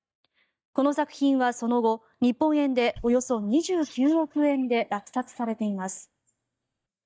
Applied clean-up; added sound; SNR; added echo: neural mask model DeepFilterNet 3.